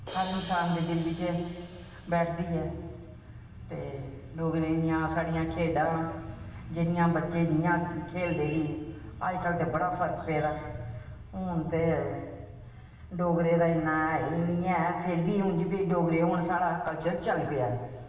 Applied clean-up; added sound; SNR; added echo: none; Crash cymbal; 14 dB; reverberation time 1.3 s.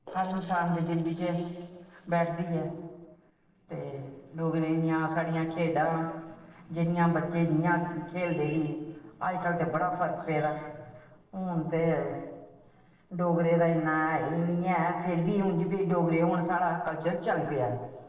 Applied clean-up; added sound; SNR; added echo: neural separator model SepFormer DNS4.